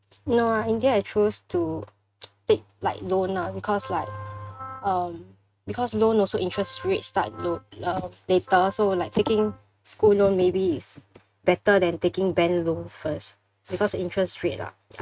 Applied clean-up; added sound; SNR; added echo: neural mask model RNNoise.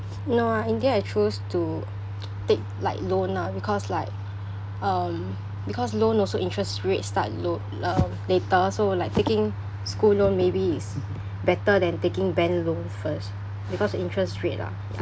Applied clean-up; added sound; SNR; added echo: none; none; none; none.